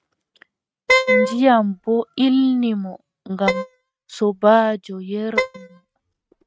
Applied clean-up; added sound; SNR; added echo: neural mask model RNNoise.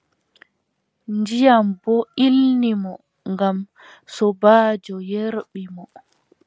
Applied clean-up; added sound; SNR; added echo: none; none; none; none.